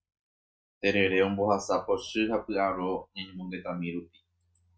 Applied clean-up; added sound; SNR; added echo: neural mask model RNNoise.